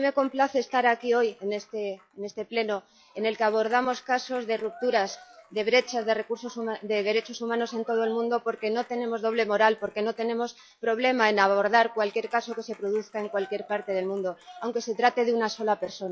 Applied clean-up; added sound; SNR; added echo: classical method log-MMSE.